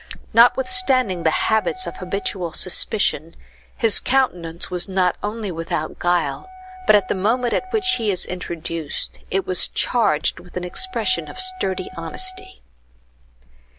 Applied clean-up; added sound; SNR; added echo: none; Wind instrument, woodwind instrument; 17 dB; none.